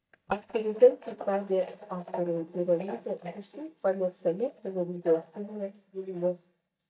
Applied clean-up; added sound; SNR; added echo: neural mask model DeepFilterNet 3.